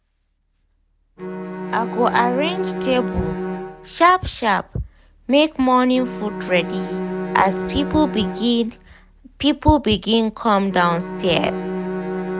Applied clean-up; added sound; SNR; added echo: none; Bowed string instrument; 8 dB; none.